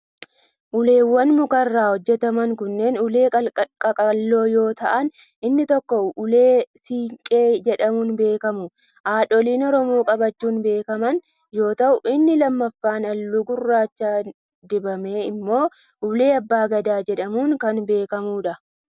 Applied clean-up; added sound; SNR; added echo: none; none; none; none.